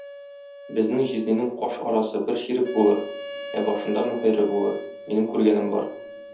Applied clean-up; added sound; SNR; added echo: none; Wind instrument, woodwind instrument; 14 dB; reverberation time 0.7 s.